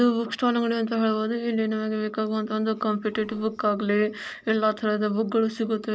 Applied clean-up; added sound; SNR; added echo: neural separator model SepFormer DNS4.